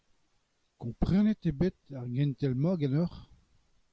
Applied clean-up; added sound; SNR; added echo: none; none; none; none.